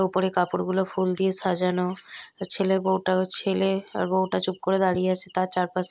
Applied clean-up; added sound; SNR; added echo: none; none; none; none.